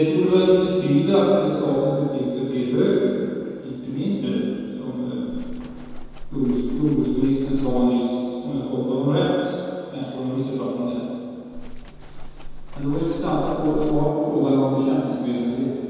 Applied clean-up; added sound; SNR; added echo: none; Livestock, farm animals, working animals; 8 dB; reverberation time 2.1 s.